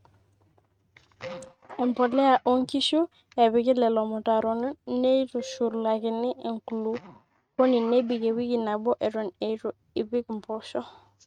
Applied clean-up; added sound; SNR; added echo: neural mask model RNNoise.